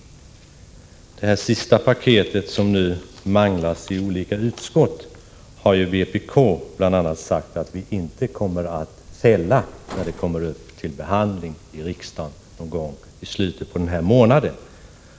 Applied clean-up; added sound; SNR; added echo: none; Bus; 17 dB; none.